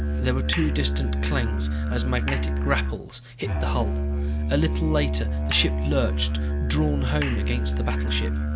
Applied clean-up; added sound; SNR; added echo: none; Musical instrument; -4 dB; none.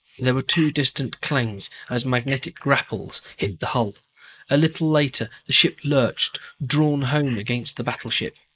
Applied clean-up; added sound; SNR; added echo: neural mask model Resemble Enhance denoiser.